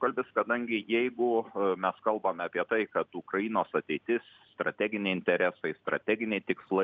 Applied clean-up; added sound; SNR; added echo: none; none; none; none.